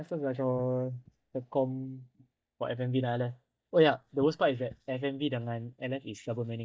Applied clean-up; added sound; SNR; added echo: neural mask model DeepFilterNet 3.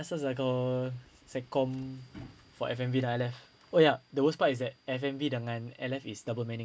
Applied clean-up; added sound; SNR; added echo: none; none; none; none.